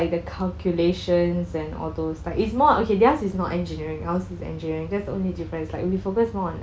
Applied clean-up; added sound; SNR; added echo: none; none; none; none.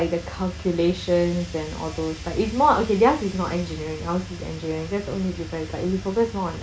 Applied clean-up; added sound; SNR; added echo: none; Fire; 19 dB; none.